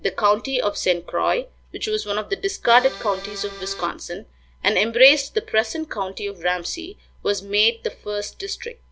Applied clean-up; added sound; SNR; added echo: none; Accordion; 13 dB; none.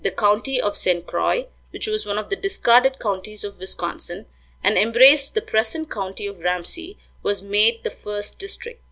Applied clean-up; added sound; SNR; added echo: none; none; none; none.